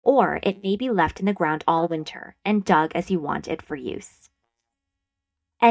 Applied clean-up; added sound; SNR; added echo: neural mask model DeepFilterNet 3.